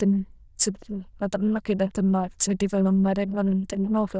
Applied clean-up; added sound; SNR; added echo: neural diffusion model UNIVERSE++.